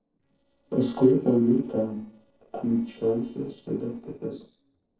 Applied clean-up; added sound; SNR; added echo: neural separator model SepFormer DNS4.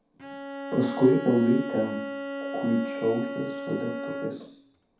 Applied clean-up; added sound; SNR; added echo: none; Bowed string instrument; 8 dB; reverberation time 0.6 s.